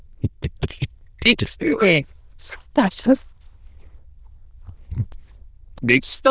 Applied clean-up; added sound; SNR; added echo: neural diffusion model UNIVERSE++.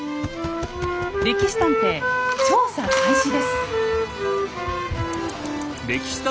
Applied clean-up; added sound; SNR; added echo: none; Wind instrument, woodwind instrument; -2 dB; none.